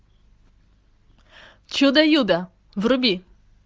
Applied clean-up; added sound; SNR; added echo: none; none; none; none.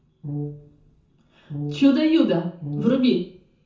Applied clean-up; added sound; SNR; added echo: none; Brass instrument; 11 dB; reverberation time 0.6 s.